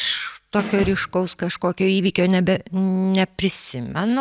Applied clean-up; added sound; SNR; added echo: none; Snare drum; 11 dB; none.